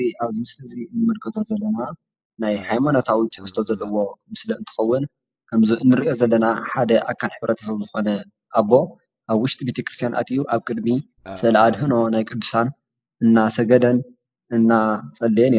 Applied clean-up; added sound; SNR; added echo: neural mask model Resemble Enhance denoiser.